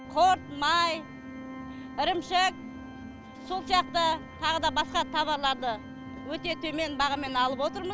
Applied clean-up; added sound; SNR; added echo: none; Organ; 14 dB; none.